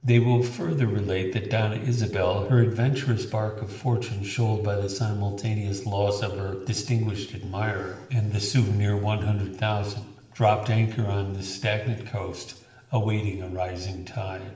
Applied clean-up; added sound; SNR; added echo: none; none; none; reverberation time 1.0 s.